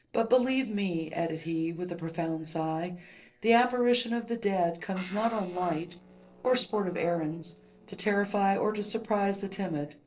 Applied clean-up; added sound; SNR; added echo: neural separator model SepFormer DNS4.